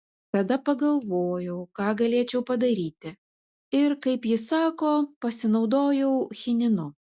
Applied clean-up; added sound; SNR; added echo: none; none; none; none.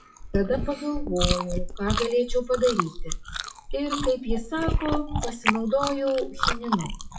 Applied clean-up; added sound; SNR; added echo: classical method WPE with log-MMSE.